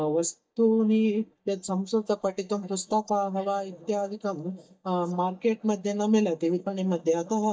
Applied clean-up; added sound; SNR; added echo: neural mask model DeepFilterNet 3.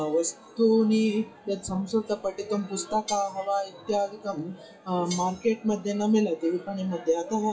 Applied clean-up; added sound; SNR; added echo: classical method WPE with log-MMSE.